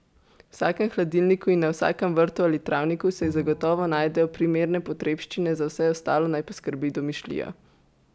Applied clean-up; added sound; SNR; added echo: none; Bowed string instrument; 17 dB; none.